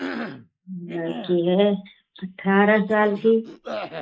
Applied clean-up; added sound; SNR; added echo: neural mask model Resemble Enhance denoiser.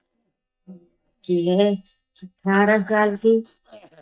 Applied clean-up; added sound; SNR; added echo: neural mask model DeepFilterNet 3.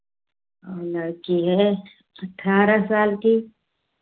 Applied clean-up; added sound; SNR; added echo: none; none; none; none.